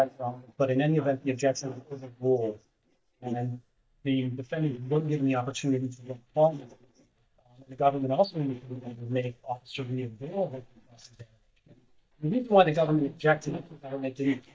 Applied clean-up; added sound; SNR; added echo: neural mask model DeepFilterNet 3.